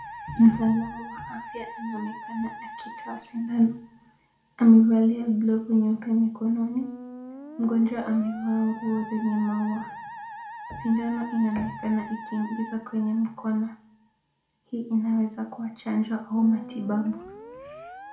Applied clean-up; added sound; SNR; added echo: none; Musical instrument; 16 dB; reverberation time 0.4 s.